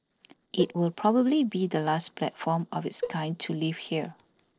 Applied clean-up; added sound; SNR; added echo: neural separator model SepFormer DNS4.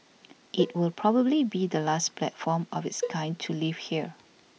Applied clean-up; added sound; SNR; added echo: none; Cowbell; 11 dB; none.